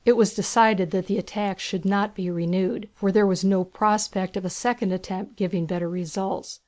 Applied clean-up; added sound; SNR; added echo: none; none; none; none.